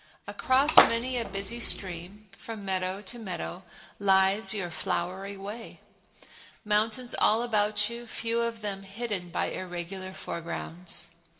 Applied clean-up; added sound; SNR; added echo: none; Splash, splatter; -3 dB; reverberation time 1.2 s.